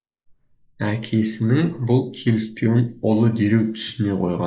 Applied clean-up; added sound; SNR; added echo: neural mask model Resemble Enhance denoiser.